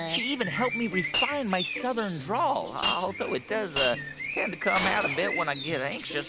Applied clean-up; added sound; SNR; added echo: none; Shatter + Bird; 4 dB; none.